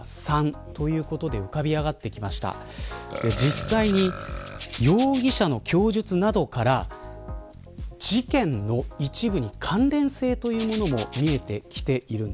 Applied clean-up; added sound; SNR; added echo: none; Rattle (instrument) + Burping, eructation; 12 dB; none.